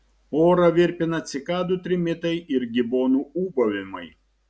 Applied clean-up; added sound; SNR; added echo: none; none; none; none.